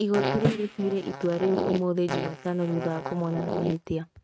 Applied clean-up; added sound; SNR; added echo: neural mask model RNNoise.